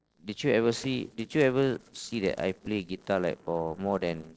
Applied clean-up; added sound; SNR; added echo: neural separator model SepFormer DNS4.